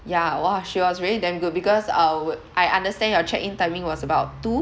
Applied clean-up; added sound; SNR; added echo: none; none; none; none.